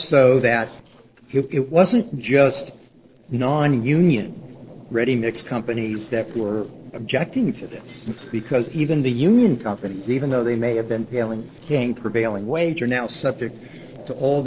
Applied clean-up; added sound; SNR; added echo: neural separator model SepFormer DNS4.